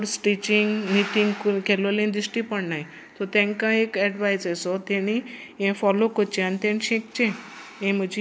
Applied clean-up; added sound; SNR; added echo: none; none; none; none.